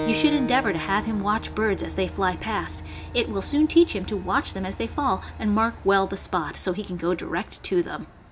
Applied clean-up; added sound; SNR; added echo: none; Train + Keyboard (musical); 11 dB; none.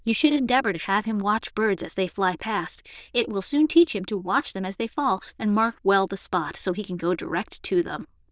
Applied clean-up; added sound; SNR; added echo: neural diffusion model UNIVERSE++.